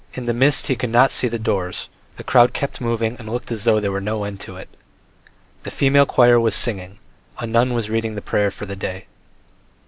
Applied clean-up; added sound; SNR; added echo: none; none; none; none.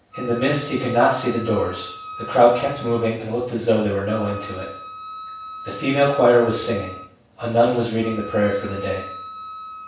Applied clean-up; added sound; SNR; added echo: none; Wind instrument, woodwind instrument; 15 dB; reverberation time 0.7 s.